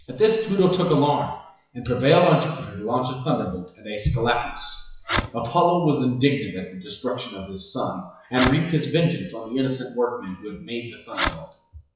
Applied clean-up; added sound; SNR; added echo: classical method WPE with log-MMSE.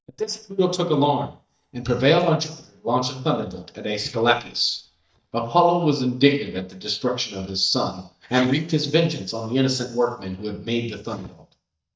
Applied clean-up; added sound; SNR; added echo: neural mask model DeepFilterNet 3.